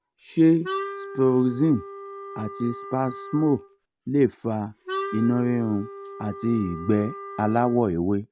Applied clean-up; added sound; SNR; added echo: none; Wind instrument, woodwind instrument; 12 dB; none.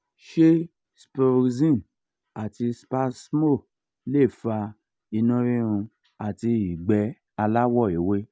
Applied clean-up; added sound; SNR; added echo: none; none; none; none.